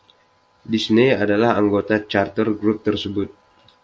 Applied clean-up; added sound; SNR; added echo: none; none; none; none.